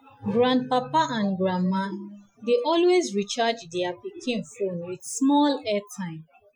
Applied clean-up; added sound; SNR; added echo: classical method Wiener filter.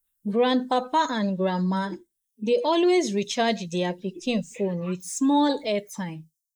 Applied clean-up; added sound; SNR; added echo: neural mask model Resemble Enhance denoiser.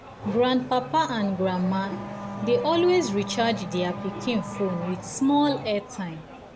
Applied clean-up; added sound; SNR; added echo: none; Race car, auto racing / Accelerating, revving, vroom; 10 dB; none.